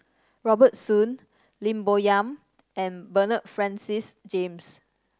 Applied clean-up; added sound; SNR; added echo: none; none; none; none.